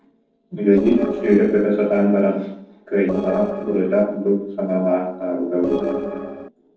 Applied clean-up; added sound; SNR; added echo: neural separator model SepFormer DNS4.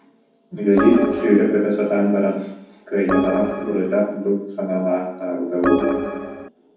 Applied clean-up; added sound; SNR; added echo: none; Organ; 2 dB; reverberation time 0.9 s.